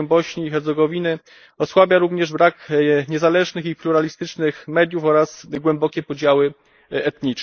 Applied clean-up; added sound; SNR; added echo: neural mask model Resemble Enhance denoiser.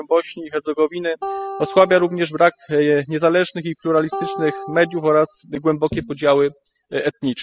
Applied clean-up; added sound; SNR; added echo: classical method spectral subtraction.